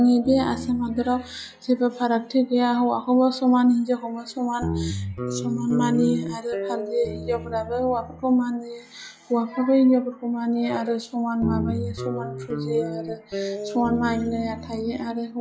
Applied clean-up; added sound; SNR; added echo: classical method log-MMSE.